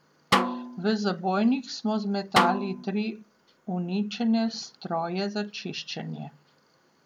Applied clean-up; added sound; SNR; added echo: none; Snare drum; 1 dB; none.